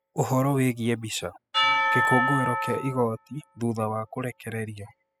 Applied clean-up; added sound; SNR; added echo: classical method spectral subtraction.